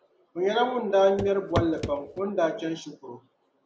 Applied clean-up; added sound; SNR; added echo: none; Walk, footsteps / Run / Wood; 6 dB; none.